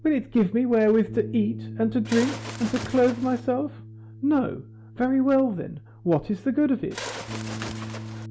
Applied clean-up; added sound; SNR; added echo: none; Bird + Bass guitar; 12 dB; none.